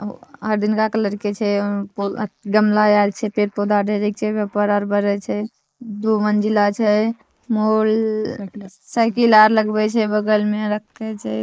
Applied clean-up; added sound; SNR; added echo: neural mask model Resemble Enhance denoiser.